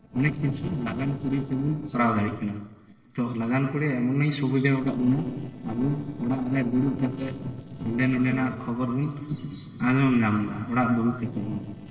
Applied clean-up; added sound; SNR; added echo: neural separator model SepFormer DNS4.